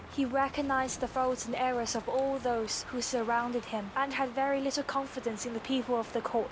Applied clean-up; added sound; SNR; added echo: none; Crow; 14 dB; none.